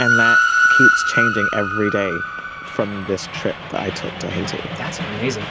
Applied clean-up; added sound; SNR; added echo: none; Train; -5 dB; none.